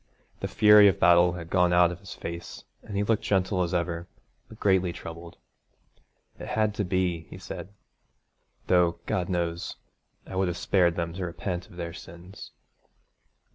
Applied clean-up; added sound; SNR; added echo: none; none; none; none.